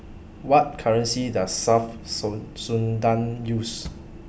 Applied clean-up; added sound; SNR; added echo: none; none; none; none.